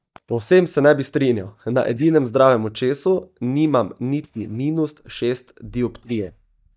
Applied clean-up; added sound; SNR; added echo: neural mask model DeepFilterNet 3.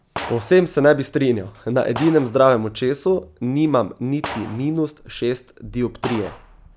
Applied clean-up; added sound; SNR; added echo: none; Gunshot, gunfire; 16 dB; none.